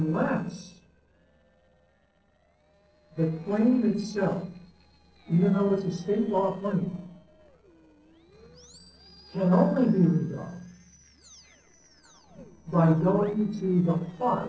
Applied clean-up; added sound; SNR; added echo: neural separator model SepFormer DNS4.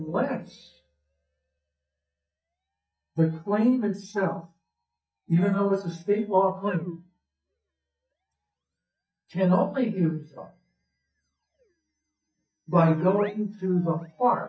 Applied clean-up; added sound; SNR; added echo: neural mask model DeepFilterNet 3.